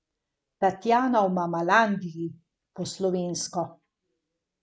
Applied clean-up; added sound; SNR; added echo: none; none; none; none.